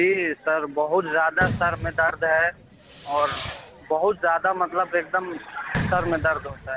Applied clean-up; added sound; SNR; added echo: none; Fireworks; 11 dB; none.